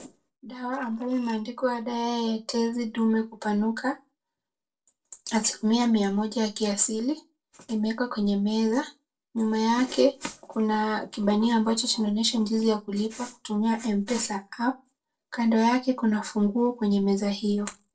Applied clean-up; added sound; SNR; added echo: neural separator model SepFormer DNS4.